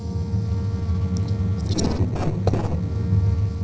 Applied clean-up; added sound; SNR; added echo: neural separator model SepFormer DNS4.